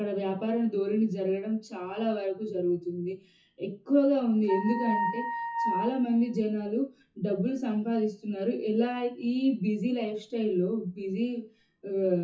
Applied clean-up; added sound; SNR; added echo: classical method WPE with log-MMSE.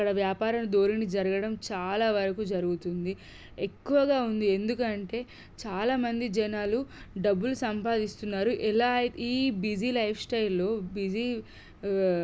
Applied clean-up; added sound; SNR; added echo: none; none; none; none.